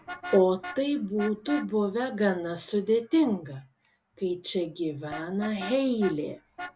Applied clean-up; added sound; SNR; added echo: none; Vehicle horn, car horn, honking; 16 dB; none.